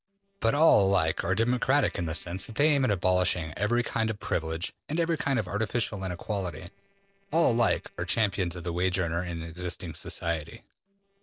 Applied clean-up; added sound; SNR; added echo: neural separator model SepFormer DNS4.